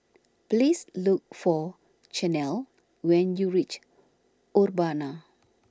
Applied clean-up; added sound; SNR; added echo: none; none; none; none.